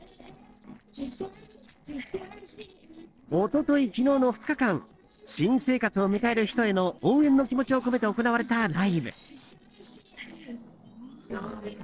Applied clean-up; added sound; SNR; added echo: neural separator model SepFormer DNS4.